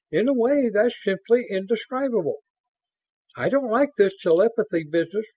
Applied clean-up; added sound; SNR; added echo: none; none; none; none.